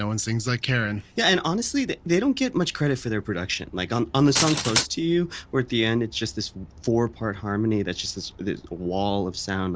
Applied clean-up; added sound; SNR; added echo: none; Glass; 2 dB; none.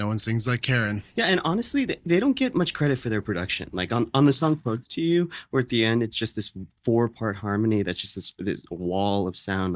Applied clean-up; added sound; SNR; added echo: neural mask model DeepFilterNet 3.